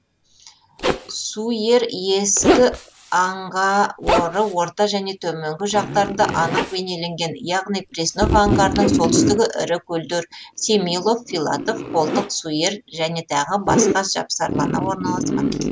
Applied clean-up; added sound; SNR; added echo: none; Zipper (clothing); 3 dB; none.